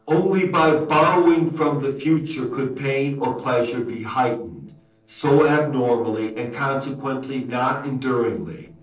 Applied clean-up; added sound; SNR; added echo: neural separator model SepFormer DNS4.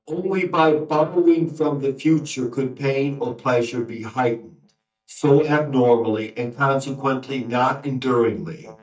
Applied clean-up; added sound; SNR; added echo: neural mask model DeepFilterNet 3.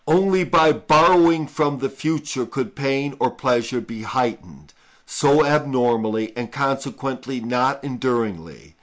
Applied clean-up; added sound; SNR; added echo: none; none; none; none.